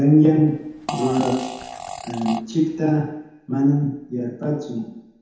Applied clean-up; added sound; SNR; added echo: none; Fart; 10 dB; reverberation time 1.0 s.